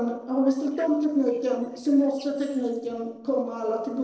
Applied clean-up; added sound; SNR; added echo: neural separator model SepFormer DNS4.